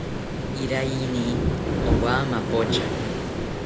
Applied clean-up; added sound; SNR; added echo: none; Waves, surf; -3 dB; none.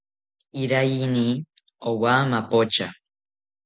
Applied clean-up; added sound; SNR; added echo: none; none; none; none.